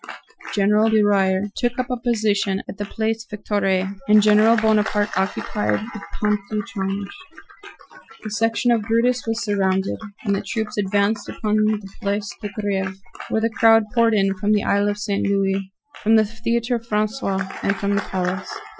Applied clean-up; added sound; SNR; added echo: classical method Wiener filter.